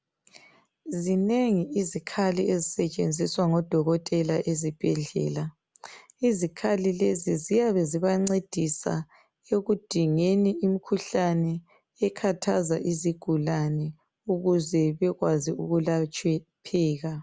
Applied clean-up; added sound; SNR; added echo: none; none; none; none.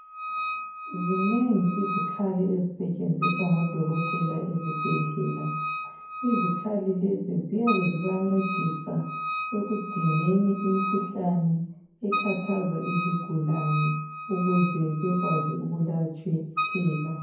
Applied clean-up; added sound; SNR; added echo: none; Wind instrument, woodwind instrument; 6 dB; reverberation time 0.9 s.